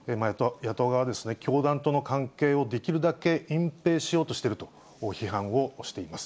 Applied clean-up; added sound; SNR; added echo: none; none; none; none.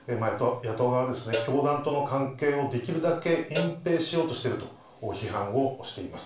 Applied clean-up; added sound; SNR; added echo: none; Cowbell; 11 dB; reverberation time 0.3 s.